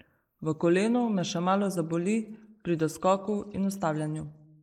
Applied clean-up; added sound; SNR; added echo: neural mask model Resemble Enhance denoiser.